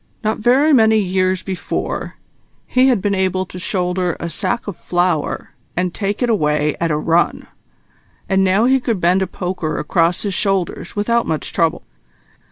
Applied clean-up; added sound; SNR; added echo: none; none; none; none.